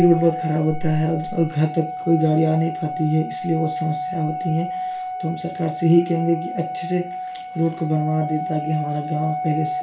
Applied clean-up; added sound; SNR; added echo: none; Organ; 7 dB; reverberation time 0.4 s.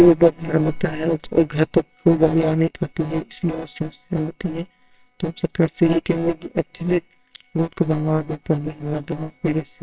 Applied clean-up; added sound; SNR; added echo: neural separator model SepFormer WHAMR!.